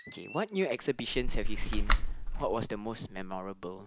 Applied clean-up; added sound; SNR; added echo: none; Slam; -3 dB; none.